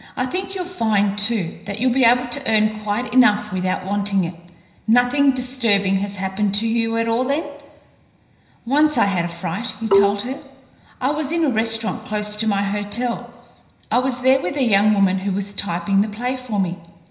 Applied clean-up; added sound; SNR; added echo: none; Marimba, xylophone; -1 dB; reverberation time 0.9 s.